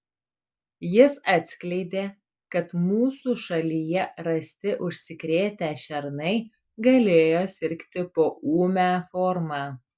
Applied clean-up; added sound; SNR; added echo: none; none; none; none.